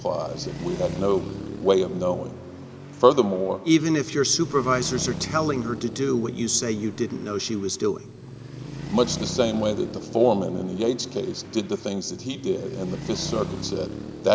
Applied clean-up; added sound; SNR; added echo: none; Traffic noise, roadway noise; 11 dB; none.